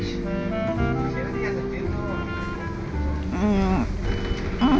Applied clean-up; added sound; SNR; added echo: none; Bus; 4 dB; none.